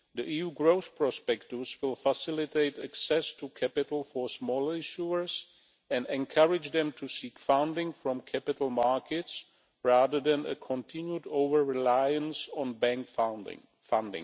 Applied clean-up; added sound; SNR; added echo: none; none; none; none.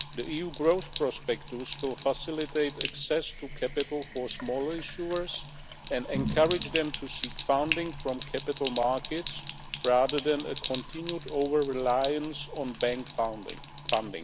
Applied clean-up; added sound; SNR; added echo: none; Sink (filling or washing); 9 dB; none.